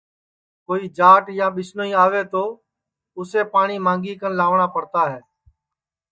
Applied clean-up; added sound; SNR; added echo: neural mask model DeepFilterNet 3.